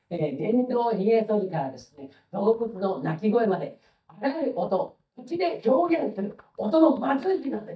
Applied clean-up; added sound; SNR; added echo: neural mask model DeepFilterNet 3.